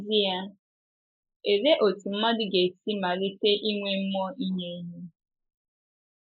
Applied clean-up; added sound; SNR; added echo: neural mask model Resemble Enhance denoiser.